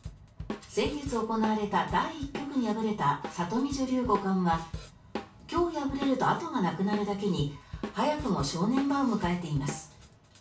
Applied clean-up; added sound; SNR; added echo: none; Drum kit; 12 dB; reverberation time 0.3 s.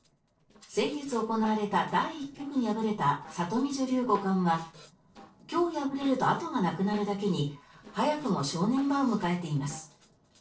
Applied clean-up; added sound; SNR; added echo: neural separator model SepFormer DNS4.